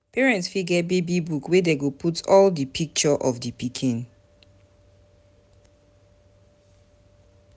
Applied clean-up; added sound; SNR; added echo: none; none; none; none.